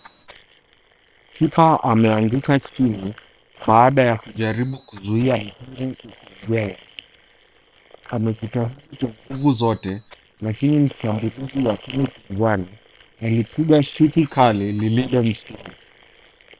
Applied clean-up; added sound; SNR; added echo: neural separator model SepFormer WHAM!.